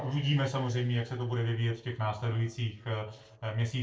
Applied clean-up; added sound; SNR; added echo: neural separator model SepFormer DNS4.